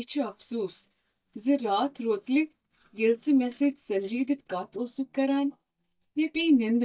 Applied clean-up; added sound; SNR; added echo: neural mask model DeepFilterNet 3.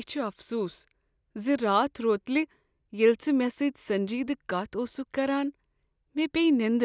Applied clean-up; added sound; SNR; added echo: none; none; none; none.